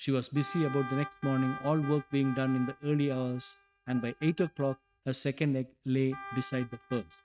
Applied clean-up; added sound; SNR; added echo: neural mask model RNNoise.